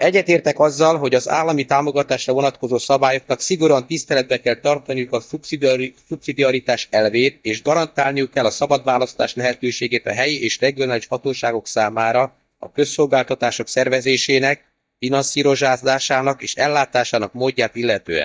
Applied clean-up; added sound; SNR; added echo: neural mask model DeepFilterNet 3.